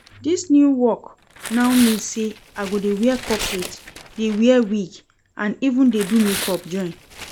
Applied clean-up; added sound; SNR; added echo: none; Tearing; 13 dB; none.